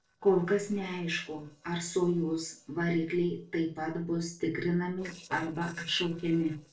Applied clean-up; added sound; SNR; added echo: neural separator model SepFormer DNS4.